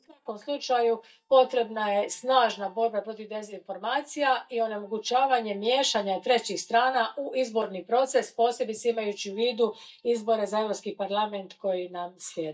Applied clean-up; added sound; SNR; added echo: neural mask model DeepFilterNet 3.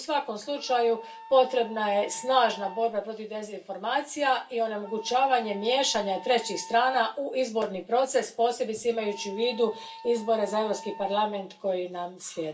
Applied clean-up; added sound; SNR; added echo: none; Wind instrument, woodwind instrument; 19 dB; reverberation time 0.2 s.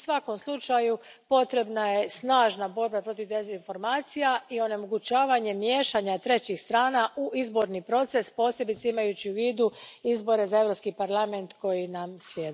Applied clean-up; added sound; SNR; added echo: none; none; none; none.